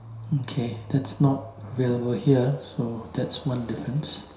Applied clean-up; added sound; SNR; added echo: none; Motorcycle; 16 dB; reverberation time 0.7 s.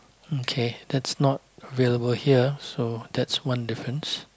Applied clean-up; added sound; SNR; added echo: none; none; none; none.